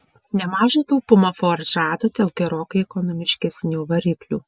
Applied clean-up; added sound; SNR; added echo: none; none; none; none.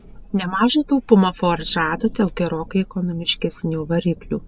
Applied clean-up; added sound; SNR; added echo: none; Thunder / Rain; 19 dB; none.